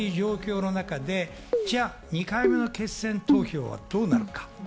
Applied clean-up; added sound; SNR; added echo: none; Keyboard (musical); 0 dB; none.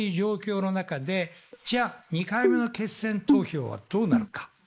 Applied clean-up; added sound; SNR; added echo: neural mask model Resemble Enhance denoiser.